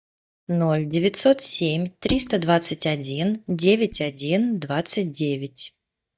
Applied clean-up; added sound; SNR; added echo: neural mask model DeepFilterNet 3.